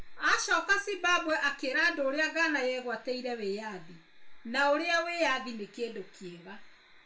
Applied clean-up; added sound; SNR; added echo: none; none; none; reverberation time 0.2 s.